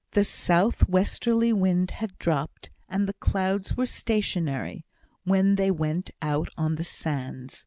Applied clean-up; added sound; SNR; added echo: none; none; none; none.